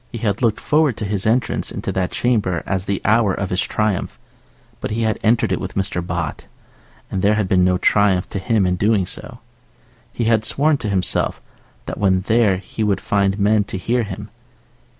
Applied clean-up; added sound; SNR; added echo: none; none; none; none.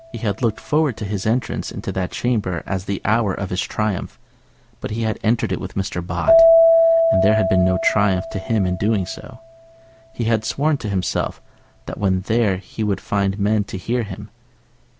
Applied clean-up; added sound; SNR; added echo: none; Keyboard (musical); 2 dB; none.